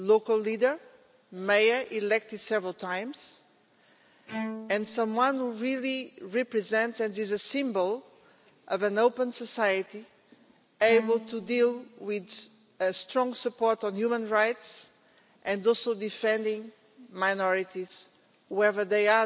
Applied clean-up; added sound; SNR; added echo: none; Bowed string instrument; 14 dB; none.